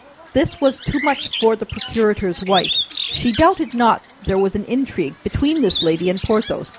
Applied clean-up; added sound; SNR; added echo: none; Bird; 8 dB; none.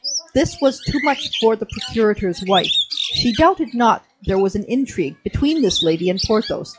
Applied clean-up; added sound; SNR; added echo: classical method log-MMSE.